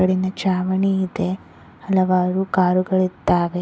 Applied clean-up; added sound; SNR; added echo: none; none; none; none.